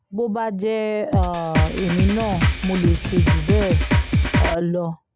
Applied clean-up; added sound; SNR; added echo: none; Drum kit; -4 dB; none.